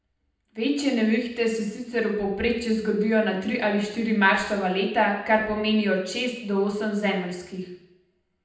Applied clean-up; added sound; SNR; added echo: none; none; none; reverberation time 0.8 s.